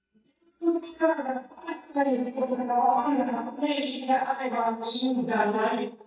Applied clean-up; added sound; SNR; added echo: neural mask model DeepFilterNet 3.